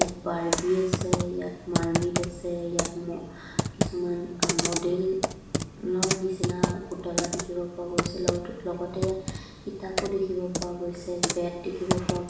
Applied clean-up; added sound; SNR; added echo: none; Computer keyboard; 0 dB; reverberation time 0.7 s.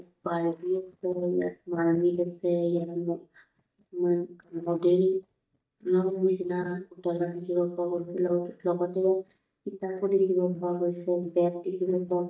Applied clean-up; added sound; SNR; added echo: neural mask model DeepFilterNet 3.